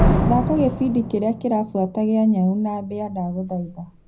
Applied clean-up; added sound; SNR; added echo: none; Slam; 3 dB; reverberation time 0.4 s.